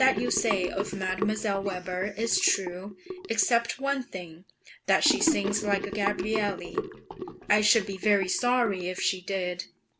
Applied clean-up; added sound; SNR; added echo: none; Sink (filling or washing) / Gurgling; 7 dB; none.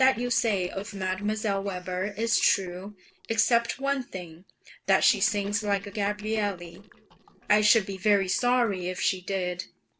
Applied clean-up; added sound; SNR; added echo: neural separator model SepFormer DNS4.